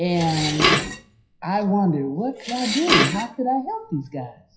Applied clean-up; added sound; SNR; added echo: classical method WPE with log-MMSE.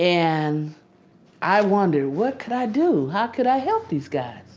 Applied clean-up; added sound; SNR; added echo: none; none; none; none.